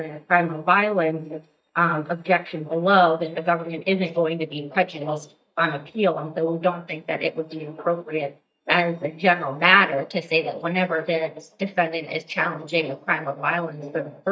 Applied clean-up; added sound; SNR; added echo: neural mask model DeepFilterNet 3.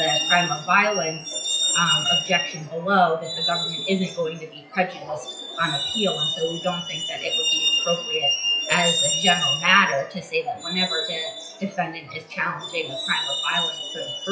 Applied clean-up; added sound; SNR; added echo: classical method WPE with log-MMSE.